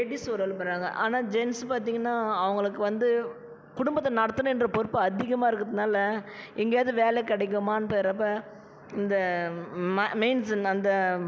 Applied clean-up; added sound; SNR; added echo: none; none; none; none.